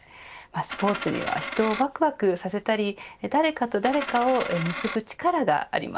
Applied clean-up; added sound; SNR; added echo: none; Coin (dropping); 8 dB; none.